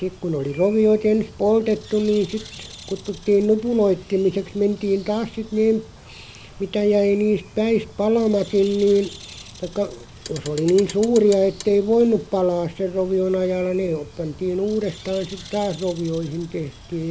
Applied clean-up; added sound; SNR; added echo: none; Bird + Clock; 19 dB; none.